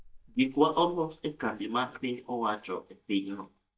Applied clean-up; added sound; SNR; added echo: neural mask model DeepFilterNet 3.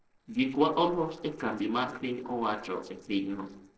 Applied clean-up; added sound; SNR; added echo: neural separator model SepFormer DNS4.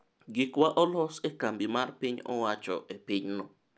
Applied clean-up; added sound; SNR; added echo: none; none; none; none.